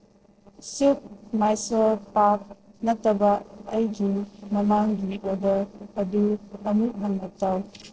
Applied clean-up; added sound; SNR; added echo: neural separator model SepFormer DNS4.